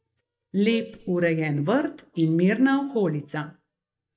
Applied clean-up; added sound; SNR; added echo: neural mask model DeepFilterNet 3.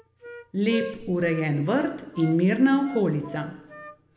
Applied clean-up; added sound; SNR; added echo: none; Wind instrument, woodwind instrument; 17 dB; reverberation time 0.9 s.